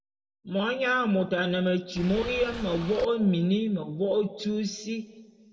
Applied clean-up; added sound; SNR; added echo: none; Boat, Water vehicle; 11 dB; reverberation time 1.4 s.